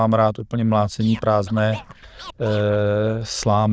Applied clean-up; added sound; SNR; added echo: neural diffusion model UNIVERSE++.